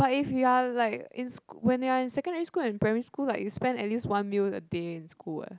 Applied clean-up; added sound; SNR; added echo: none; none; none; none.